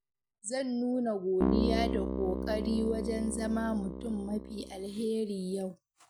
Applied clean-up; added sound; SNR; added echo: none; Keyboard (musical); 1 dB; none.